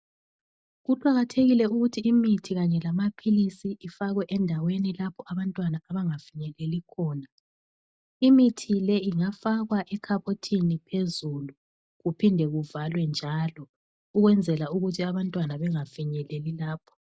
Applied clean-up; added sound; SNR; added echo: none; none; none; none.